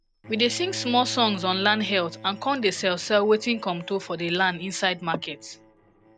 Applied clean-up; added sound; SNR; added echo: none; Bowed string instrument; 18 dB; none.